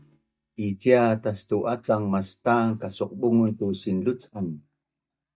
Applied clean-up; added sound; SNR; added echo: neural mask model DeepFilterNet 3.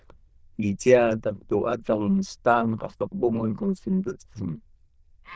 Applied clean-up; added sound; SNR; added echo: neural diffusion model UNIVERSE++.